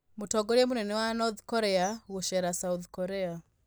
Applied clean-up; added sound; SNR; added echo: neural mask model DeepFilterNet 3.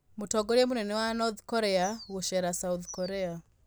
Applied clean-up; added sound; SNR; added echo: none; Bird vocalization, bird call, bird song; 17 dB; none.